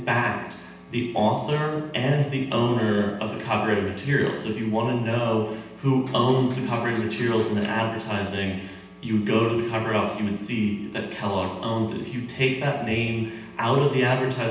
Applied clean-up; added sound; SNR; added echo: none; Electric guitar; 12 dB; reverberation time 0.9 s.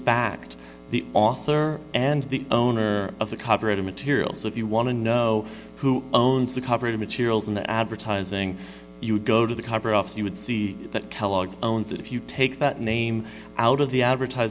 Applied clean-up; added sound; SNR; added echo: none; none; none; none.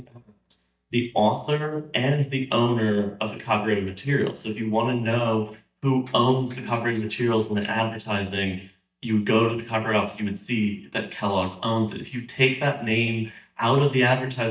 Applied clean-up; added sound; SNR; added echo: neural mask model DeepFilterNet 3.